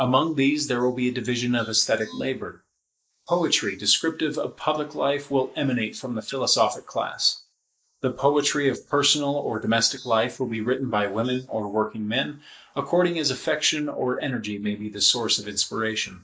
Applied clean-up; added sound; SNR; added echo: neural mask model Resemble Enhance denoiser.